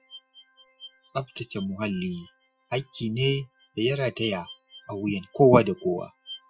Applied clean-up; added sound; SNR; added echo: classical method Wiener filter.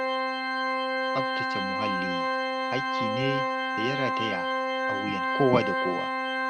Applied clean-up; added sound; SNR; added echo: none; Organ; -4 dB; none.